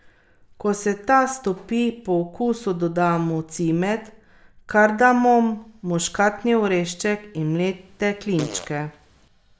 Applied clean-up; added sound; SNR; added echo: none; Fart; 17 dB; none.